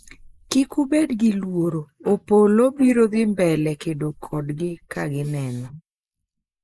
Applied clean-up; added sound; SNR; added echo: neural mask model Resemble Enhance denoiser.